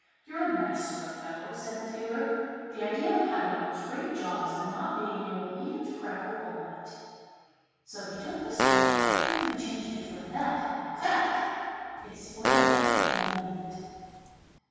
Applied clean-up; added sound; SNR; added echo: none; Fart; -4 dB; reverberation time 2.2 s.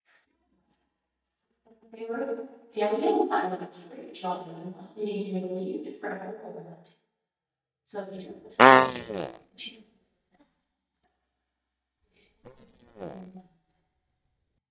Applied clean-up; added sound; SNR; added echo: neural mask model DeepFilterNet 3.